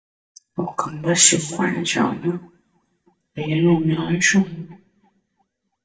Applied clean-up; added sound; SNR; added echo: neural mask model DeepFilterNet 3.